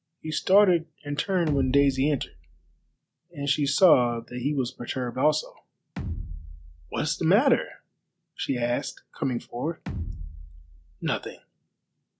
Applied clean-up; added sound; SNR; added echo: none; Bass drum; 8 dB; none.